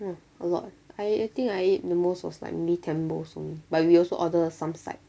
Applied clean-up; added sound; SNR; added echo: none; none; none; none.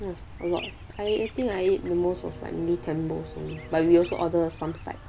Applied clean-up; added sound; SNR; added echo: none; Bowed string instrument + Chirp, tweet; 14 dB; none.